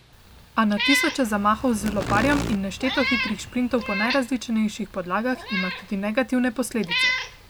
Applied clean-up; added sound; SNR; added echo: none; Insect + Meow; 5 dB; none.